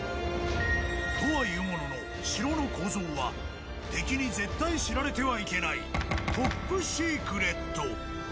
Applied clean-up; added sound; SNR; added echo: none; none; none; none.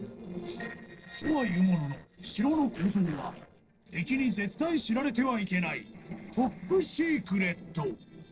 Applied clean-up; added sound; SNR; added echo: neural separator model SepFormer DNS4.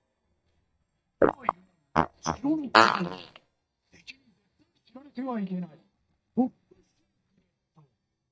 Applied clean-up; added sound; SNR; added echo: neural mask model DeepFilterNet 3.